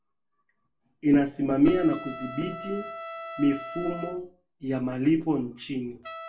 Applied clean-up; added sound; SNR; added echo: none; Trumpet; 14 dB; reverberation time 0.3 s.